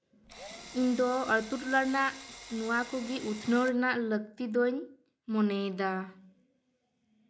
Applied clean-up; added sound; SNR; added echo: none; Drill; 16 dB; none.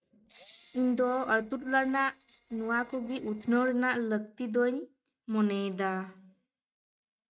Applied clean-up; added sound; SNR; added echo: neural mask model RNNoise.